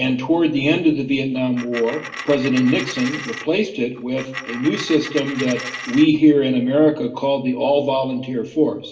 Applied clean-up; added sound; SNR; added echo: none; Coin (dropping); 12 dB; reverberation time 0.6 s.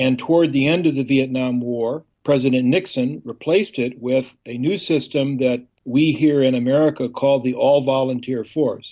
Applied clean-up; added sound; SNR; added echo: none; none; none; none.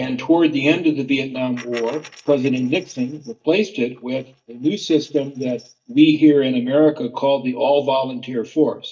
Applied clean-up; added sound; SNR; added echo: neural mask model DeepFilterNet 3.